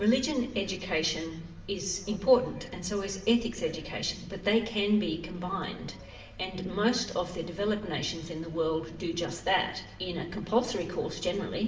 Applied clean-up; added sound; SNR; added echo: none; none; none; reverberation time 0.7 s.